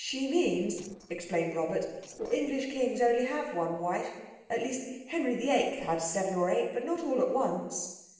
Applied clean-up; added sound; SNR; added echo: neural separator model SepFormer DNS4.